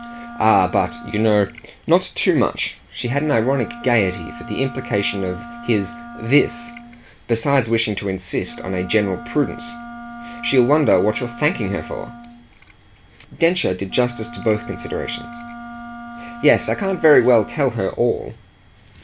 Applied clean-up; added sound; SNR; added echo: none; Wind instrument, woodwind instrument; 15 dB; none.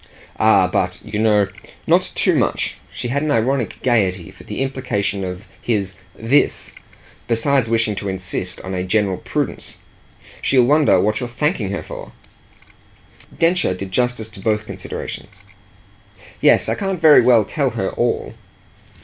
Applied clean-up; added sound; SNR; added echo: none; none; none; none.